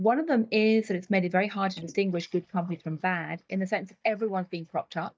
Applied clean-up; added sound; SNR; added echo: neural mask model DeepFilterNet 3.